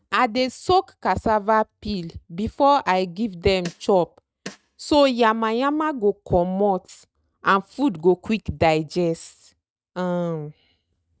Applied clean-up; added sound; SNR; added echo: neural mask model RNNoise.